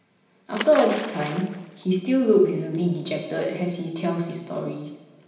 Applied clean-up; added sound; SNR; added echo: none; Splash, splatter; 13 dB; reverberation time 0.9 s.